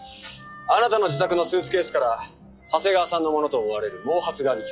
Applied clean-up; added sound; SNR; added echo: classical method log-MMSE.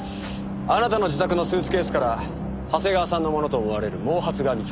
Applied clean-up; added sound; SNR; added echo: none; none; none; none.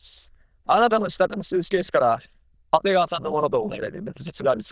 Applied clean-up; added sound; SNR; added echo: neural diffusion model UNIVERSE++.